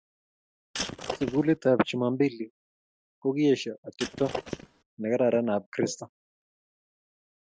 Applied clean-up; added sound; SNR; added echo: neural mask model RNNoise.